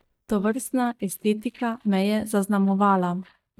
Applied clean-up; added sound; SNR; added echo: neural mask model DeepFilterNet 3.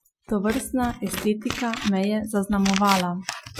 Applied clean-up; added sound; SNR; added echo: classical method Wiener filter.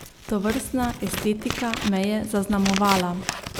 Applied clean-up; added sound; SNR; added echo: none; Scissors; 7 dB; none.